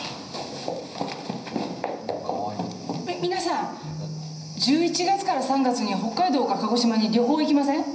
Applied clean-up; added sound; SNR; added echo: none; Keyboard (musical); 19 dB; reverberation time 0.9 s.